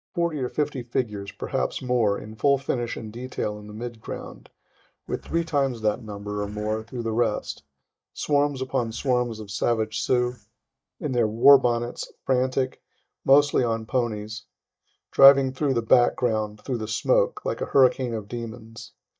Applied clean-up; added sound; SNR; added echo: neural mask model DeepFilterNet 3.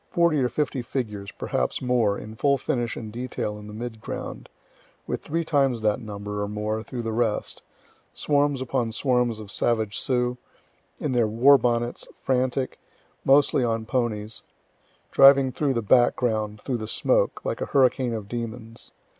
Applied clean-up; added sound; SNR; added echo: none; none; none; none.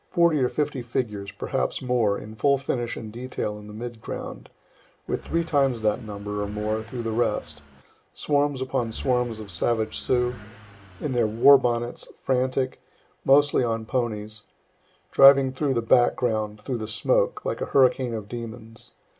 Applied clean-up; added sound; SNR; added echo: none; Accelerating, revving, vroom / Car; 18 dB; reverberation time 0.2 s.